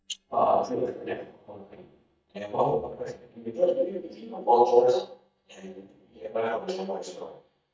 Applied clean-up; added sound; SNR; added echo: neural mask model DeepFilterNet 3.